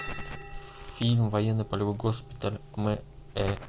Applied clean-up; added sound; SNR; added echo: none; Bell; 18 dB; none.